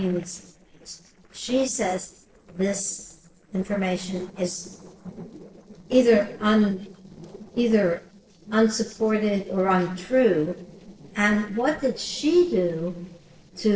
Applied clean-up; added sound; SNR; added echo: neural separator model SepFormer DNS4.